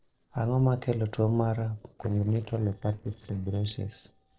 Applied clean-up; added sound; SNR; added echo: neural separator model SepFormer DNS4.